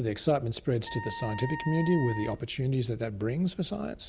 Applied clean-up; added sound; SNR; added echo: none; Wind instrument, woodwind instrument; 10 dB; none.